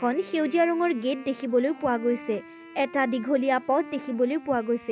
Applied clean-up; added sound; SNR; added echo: none; Wind instrument, woodwind instrument; 19 dB; none.